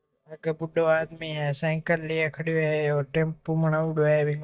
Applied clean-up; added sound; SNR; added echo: neural mask model DeepFilterNet 3.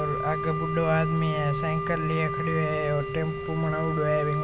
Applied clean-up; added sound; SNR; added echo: none; Wind instrument, woodwind instrument; 5 dB; none.